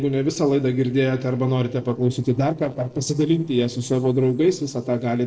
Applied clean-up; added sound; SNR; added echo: neural separator model SepFormer DNS4.